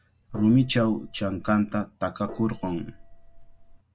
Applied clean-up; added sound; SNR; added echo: none; Gong; 16 dB; none.